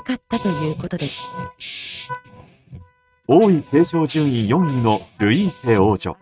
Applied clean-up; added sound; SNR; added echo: neural mask model RNNoise.